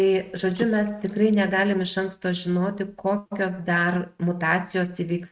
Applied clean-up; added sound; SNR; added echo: neural mask model RNNoise.